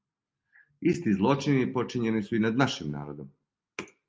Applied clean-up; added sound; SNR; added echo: none; none; none; none.